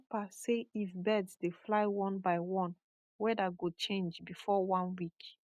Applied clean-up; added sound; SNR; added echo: none; none; none; none.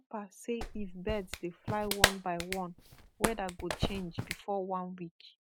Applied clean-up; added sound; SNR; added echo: none; Clapping; -2 dB; none.